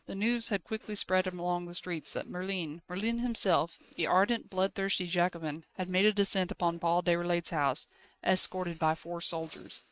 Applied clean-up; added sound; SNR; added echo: neural mask model RNNoise.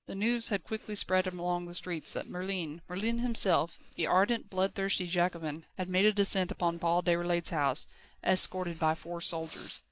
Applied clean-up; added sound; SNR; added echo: neural mask model DeepFilterNet 3.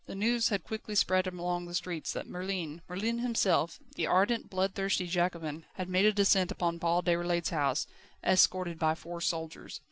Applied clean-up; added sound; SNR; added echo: none; none; none; none.